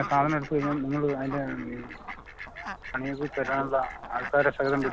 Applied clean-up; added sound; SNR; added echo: none; Fowl; 11 dB; none.